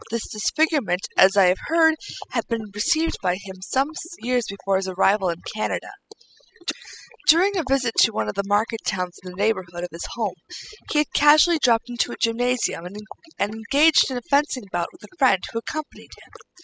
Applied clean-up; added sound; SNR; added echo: classical method spectral subtraction.